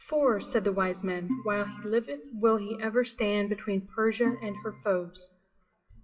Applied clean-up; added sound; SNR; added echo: classical method WPE with log-MMSE.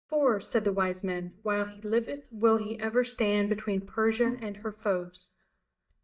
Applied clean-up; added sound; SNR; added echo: neural mask model DeepFilterNet 3.